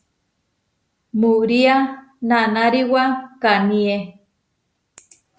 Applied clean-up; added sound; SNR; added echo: none; none; none; none.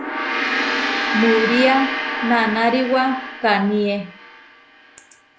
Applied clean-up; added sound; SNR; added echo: none; Gong; 4 dB; none.